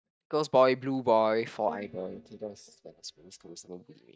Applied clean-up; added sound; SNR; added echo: neural mask model DeepFilterNet 3.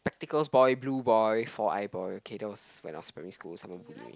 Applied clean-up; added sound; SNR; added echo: none; none; none; none.